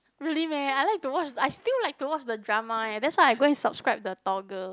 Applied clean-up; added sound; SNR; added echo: none; none; none; none.